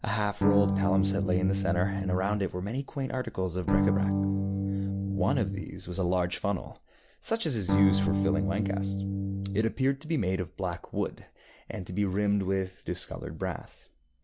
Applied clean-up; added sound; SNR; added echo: none; Electric guitar / Strum; -3 dB; none.